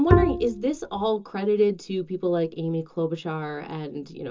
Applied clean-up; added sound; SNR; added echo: none; Bowed string instrument; -2 dB; reverberation time 0.2 s.